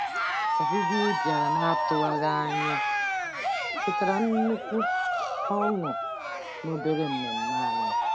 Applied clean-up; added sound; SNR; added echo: none; Cheering; -2 dB; none.